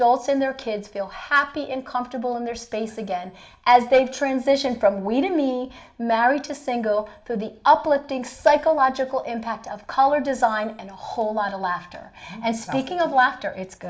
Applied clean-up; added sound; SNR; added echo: none; none; none; reverberation time 0.6 s.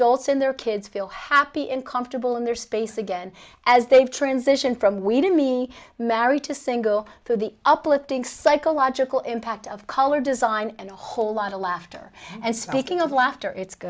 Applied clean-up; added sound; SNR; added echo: none; none; none; none.